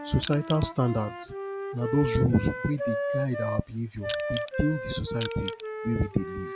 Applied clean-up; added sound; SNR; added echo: none; Crushing + Wind instrument, woodwind instrument; 5 dB; none.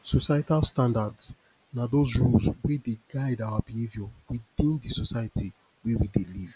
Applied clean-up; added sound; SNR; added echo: none; none; none; none.